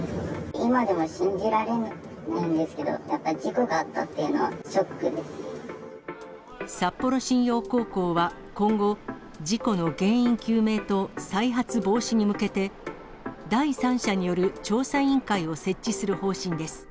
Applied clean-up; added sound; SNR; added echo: none; none; none; none.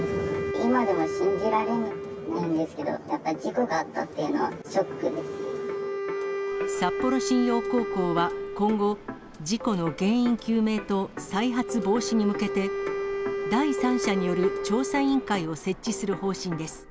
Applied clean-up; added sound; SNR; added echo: none; Wind instrument, woodwind instrument; 6 dB; none.